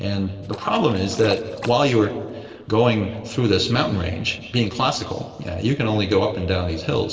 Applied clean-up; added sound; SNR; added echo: neural separator model SepFormer DNS4.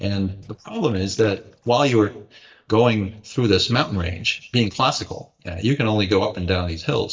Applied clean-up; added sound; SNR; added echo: neural mask model DeepFilterNet 3.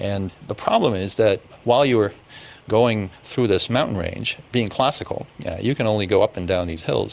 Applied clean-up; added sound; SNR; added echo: none; none; none; none.